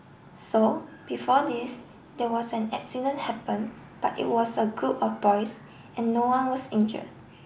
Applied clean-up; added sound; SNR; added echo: none; none; none; none.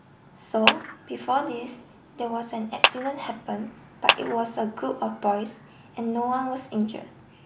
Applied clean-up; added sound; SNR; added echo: none; Clapping; -2 dB; none.